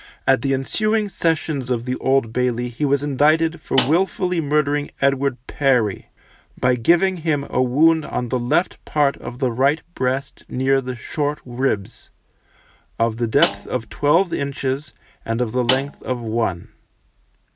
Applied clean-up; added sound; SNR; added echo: none; Snare drum; 7 dB; none.